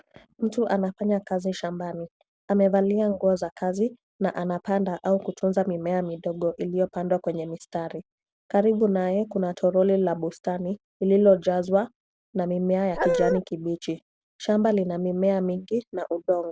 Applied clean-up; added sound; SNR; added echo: none; Dog; -1 dB; none.